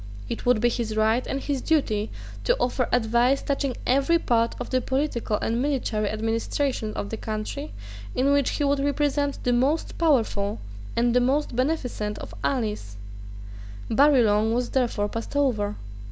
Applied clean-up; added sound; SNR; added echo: none; none; none; none.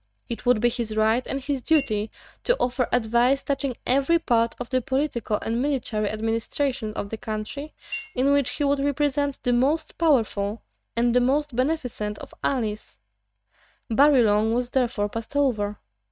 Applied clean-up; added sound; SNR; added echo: neural mask model RNNoise.